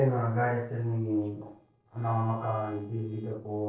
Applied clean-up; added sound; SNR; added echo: neural separator model SepFormer DNS4.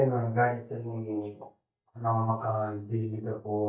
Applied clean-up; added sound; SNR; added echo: neural mask model DeepFilterNet 3.